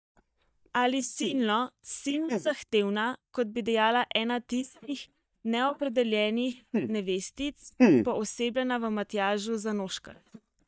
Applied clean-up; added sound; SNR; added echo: neural mask model DeepFilterNet 3.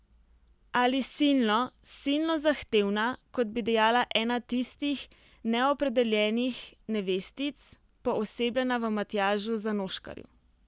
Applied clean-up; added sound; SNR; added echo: none; none; none; none.